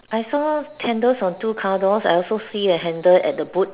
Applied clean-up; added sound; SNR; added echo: none; none; none; none.